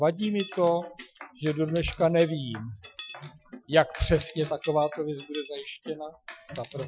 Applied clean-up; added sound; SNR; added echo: classical method Wiener filter.